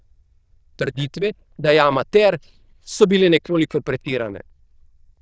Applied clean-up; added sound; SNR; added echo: neural diffusion model UNIVERSE++.